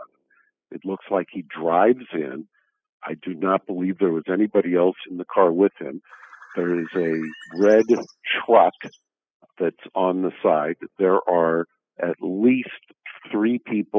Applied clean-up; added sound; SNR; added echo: classical method spectral subtraction.